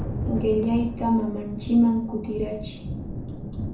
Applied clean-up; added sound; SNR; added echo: none; Thunder; 7 dB; reverberation time 0.6 s.